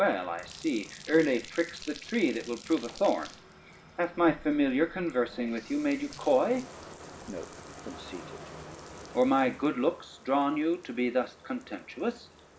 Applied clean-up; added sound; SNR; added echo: none; Bathtub (filling or washing); 18 dB; none.